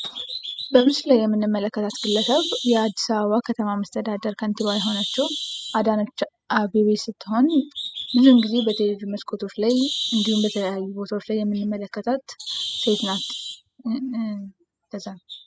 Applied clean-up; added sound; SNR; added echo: classical method spectral subtraction.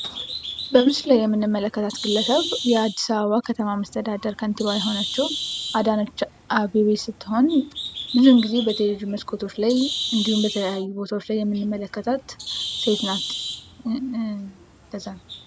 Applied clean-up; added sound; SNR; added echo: none; Bird; 10 dB; none.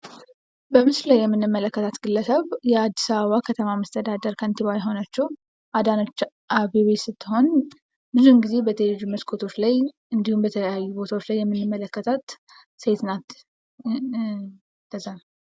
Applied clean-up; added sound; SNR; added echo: none; none; none; none.